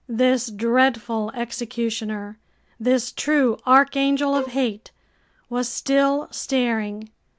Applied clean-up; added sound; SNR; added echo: none; Bowed string instrument; 14 dB; none.